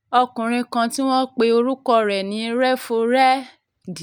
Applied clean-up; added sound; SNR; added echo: none; none; none; none.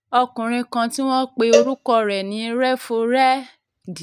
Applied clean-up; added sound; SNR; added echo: neural mask model RNNoise.